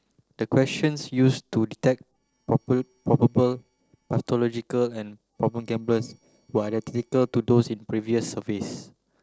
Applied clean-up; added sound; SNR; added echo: neural separator model SepFormer DNS4.